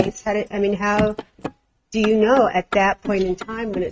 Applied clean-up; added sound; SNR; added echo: neural mask model RNNoise.